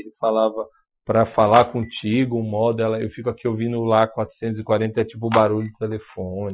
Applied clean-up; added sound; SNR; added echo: classical method Wiener filter.